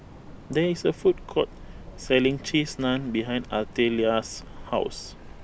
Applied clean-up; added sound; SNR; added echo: none; Train; 16 dB; none.